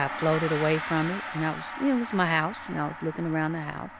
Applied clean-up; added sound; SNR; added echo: none; Gong; 9 dB; none.